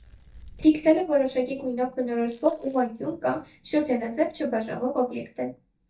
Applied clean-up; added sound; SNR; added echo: neural mask model DeepFilterNet 3.